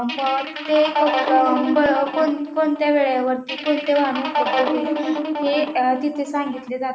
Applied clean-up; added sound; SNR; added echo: none; Guitar; 4 dB; none.